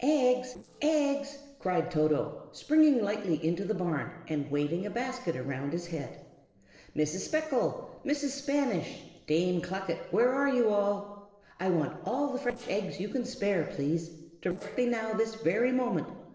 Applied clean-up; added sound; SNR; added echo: neural separator model SepFormer DNS4.